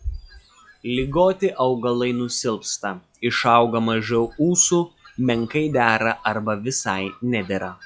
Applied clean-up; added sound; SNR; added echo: classical method log-MMSE.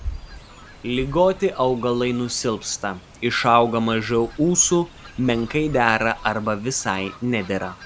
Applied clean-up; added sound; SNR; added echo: none; Fowl; 17 dB; none.